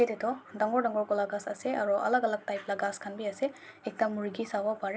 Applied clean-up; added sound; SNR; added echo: none; none; none; none.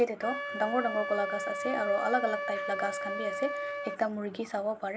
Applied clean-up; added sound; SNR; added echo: none; Wind instrument, woodwind instrument; 4 dB; none.